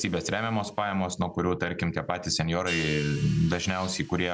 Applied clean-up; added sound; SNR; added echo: none; Hi-hat; 16 dB; none.